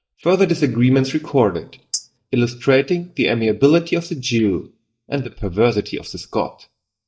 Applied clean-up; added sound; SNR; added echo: neural mask model DeepFilterNet 3.